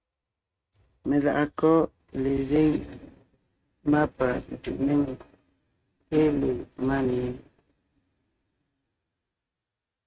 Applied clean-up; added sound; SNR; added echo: neural mask model RNNoise.